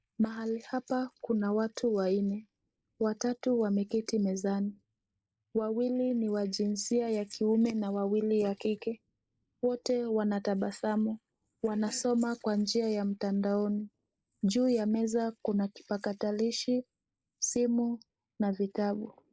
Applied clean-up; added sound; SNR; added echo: neural mask model Resemble Enhance denoiser.